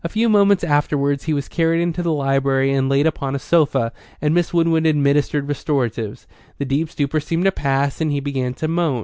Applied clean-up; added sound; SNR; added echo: none; none; none; none.